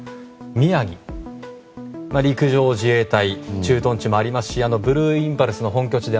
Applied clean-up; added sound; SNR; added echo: none; none; none; none.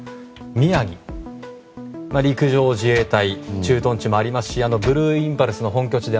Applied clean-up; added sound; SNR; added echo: none; Microwave oven; 17 dB; none.